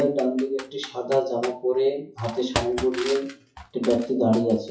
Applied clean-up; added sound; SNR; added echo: classical method WPE with log-MMSE.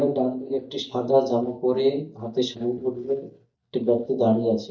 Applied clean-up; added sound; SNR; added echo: neural mask model DeepFilterNet 3.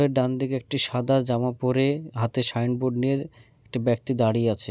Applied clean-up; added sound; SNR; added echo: none; none; none; none.